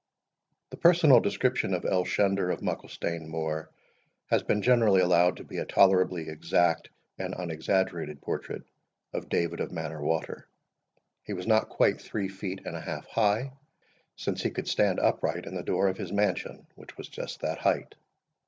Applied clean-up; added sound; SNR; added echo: none; none; none; none.